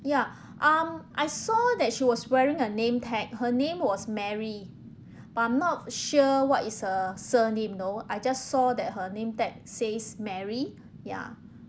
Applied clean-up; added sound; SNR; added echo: none; Fire; 19 dB; none.